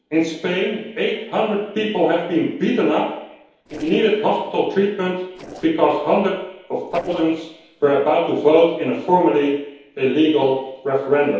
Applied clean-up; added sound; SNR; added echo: neural separator model SepFormer DNS4.